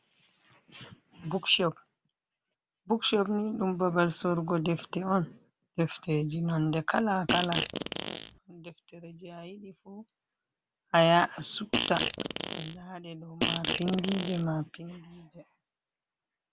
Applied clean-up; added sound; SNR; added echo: none; Fart; 1 dB; none.